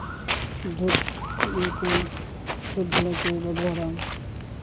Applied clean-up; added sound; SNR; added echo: none; Walk, footsteps; -2 dB; none.